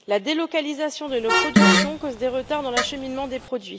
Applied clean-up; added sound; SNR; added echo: none; Vehicle horn, car horn, honking + Fart; -2 dB; none.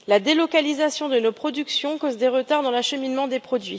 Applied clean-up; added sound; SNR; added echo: none; none; none; none.